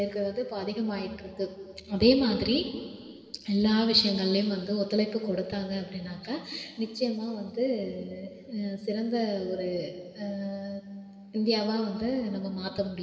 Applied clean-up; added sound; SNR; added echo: none; none; none; reverberation time 2.1 s.